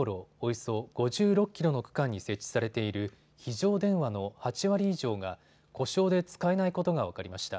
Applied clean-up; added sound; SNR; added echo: none; none; none; none.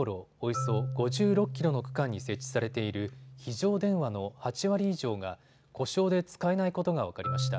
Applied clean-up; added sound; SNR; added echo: none; Marimba, xylophone; 8 dB; none.